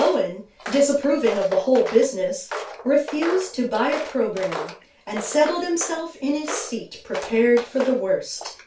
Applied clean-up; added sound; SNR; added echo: none; Walk, footsteps; 12 dB; reverberation time 0.2 s.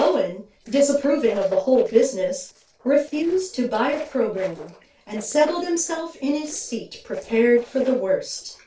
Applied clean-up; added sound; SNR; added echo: neural separator model SepFormer DNS4.